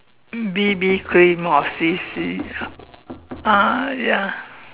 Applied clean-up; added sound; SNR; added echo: none; Knock; 17 dB; none.